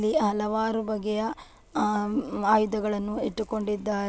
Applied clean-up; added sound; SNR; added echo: none; none; none; none.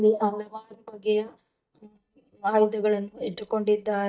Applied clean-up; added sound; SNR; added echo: neural mask model DeepFilterNet 3.